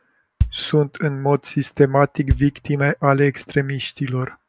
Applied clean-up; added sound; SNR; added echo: none; Bass drum; 9 dB; none.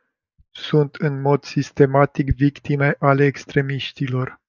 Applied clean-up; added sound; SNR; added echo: neural mask model DeepFilterNet 3.